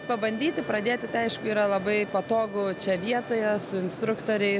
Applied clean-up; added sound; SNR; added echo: none; Wind instrument, woodwind instrument; 19 dB; none.